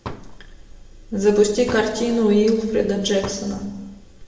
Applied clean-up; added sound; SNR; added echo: none; Fireworks; 18 dB; reverberation time 1.0 s.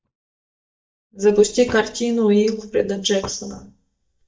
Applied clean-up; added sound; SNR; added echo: neural mask model DeepFilterNet 3.